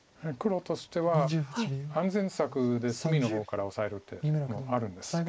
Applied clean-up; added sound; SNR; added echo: neural mask model Resemble Enhance denoiser.